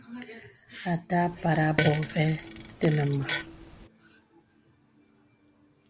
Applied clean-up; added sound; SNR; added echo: none; Fart; 4 dB; none.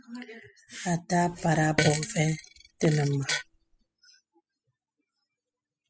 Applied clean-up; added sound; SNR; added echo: classical method spectral subtraction.